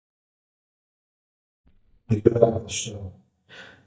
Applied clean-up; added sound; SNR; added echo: neural mask model DeepFilterNet 3.